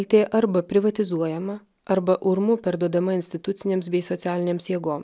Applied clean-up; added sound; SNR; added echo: none; none; none; none.